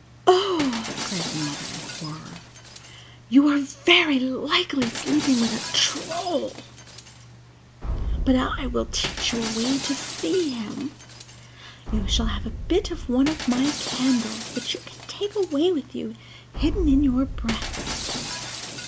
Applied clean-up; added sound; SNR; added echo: none; Boom + Shatter; 7 dB; none.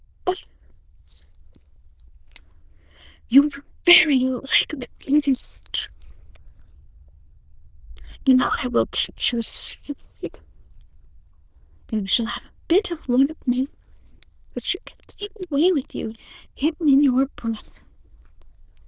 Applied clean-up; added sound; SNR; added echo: neural diffusion model UNIVERSE++.